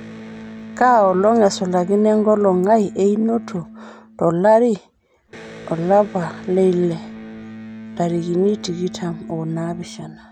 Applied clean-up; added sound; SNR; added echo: none; Electric guitar; 16 dB; none.